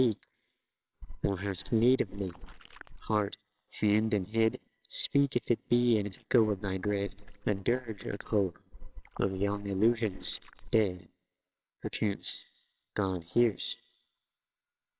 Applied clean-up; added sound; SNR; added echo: neural separator model SepFormer WHAMR!.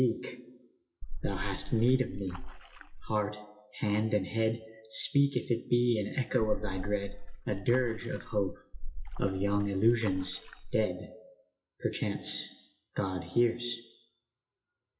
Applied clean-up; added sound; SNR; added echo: classical method WPE with log-MMSE.